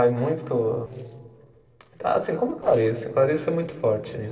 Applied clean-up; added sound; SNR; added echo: neural separator model SepFormer DNS4.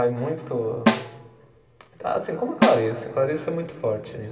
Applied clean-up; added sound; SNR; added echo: none; Snare drum; 1 dB; reverberation time 2.3 s.